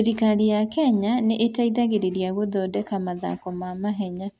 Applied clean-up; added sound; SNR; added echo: none; none; none; none.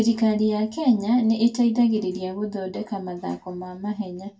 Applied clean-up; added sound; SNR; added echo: none; none; none; reverberation time 0.2 s.